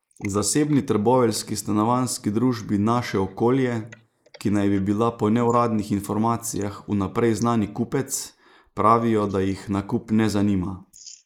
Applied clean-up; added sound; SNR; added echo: neural mask model Resemble Enhance denoiser.